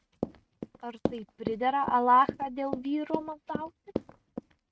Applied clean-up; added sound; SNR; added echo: neural mask model RNNoise.